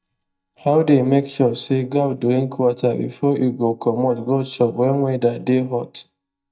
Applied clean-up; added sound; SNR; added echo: neural mask model DeepFilterNet 3.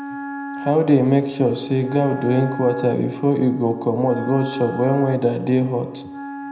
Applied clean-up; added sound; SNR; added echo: none; Wind instrument, woodwind instrument; 12 dB; reverberation time 0.7 s.